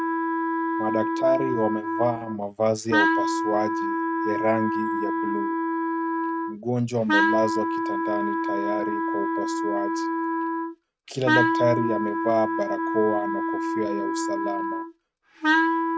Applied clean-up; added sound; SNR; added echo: neural mask model RNNoise.